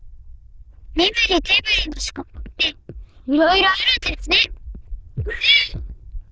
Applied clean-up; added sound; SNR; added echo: neural diffusion model UNIVERSE++.